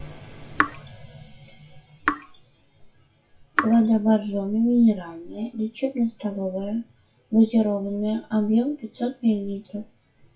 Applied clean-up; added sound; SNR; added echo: classical method WPE with log-MMSE.